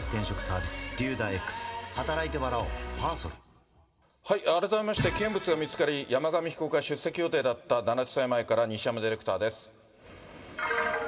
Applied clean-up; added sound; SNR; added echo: none; none; none; reverberation time 1.8 s.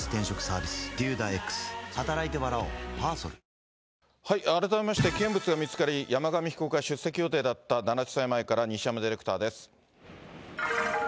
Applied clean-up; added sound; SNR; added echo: none; none; none; none.